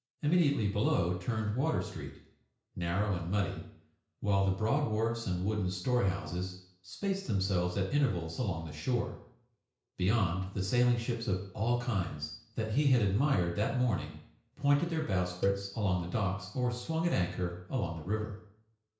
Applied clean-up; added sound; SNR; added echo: none; Cowbell; 9 dB; reverberation time 0.5 s.